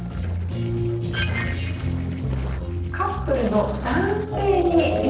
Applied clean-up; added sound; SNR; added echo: neural separator model SepFormer DNS4.